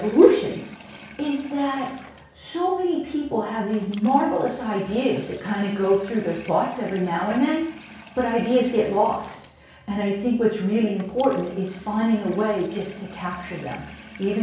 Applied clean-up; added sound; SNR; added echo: none; Sink (filling or washing) / Water tap, faucet; 20 dB; reverberation time 0.6 s.